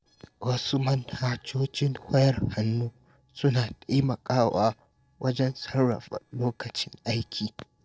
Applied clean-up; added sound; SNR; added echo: neural separator model SepFormer DNS4.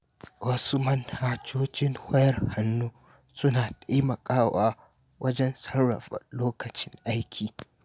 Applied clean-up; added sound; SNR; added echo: none; none; none; none.